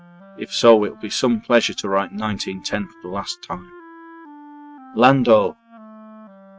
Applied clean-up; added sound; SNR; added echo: neural mask model RNNoise.